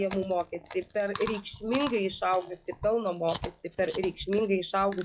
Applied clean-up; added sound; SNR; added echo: classical method log-MMSE.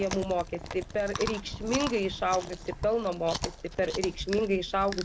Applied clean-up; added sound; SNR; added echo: none; Chewing, mastication; 9 dB; none.